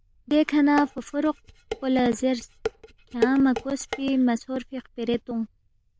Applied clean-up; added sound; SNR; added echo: neural diffusion model UNIVERSE++.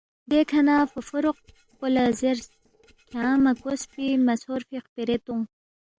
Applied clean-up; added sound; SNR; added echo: neural separator model SepFormer DNS4.